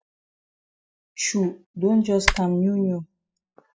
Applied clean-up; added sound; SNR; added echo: classical method spectral subtraction.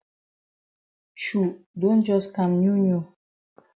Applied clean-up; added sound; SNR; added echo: none; none; none; none.